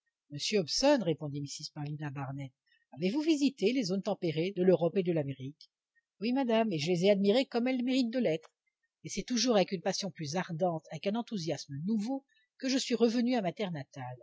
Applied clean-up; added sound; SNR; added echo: none; none; none; none.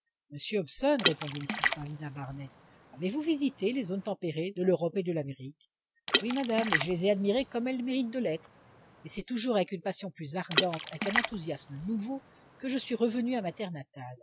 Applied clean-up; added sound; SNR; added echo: none; Water / Splash, splatter; 3 dB; none.